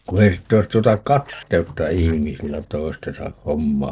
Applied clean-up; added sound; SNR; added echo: neural separator model SepFormer DNS4.